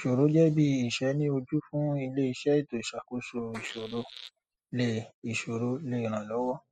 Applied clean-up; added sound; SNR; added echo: classical method spectral subtraction.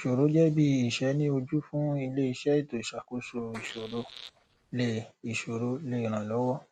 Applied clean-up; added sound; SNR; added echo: none; Fart; 18 dB; none.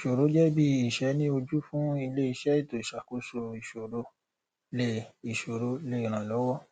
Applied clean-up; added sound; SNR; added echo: none; none; none; none.